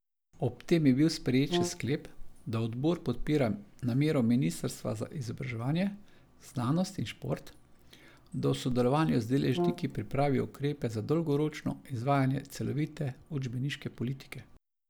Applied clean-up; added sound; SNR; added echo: none; Brass instrument; 5 dB; none.